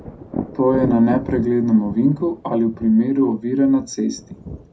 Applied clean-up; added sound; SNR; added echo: none; Thunder; 13 dB; reverberation time 0.2 s.